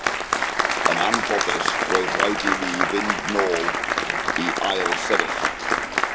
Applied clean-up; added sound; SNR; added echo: none; Applause; -5 dB; none.